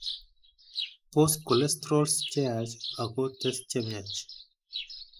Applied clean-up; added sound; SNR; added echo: neural mask model Resemble Enhance denoiser.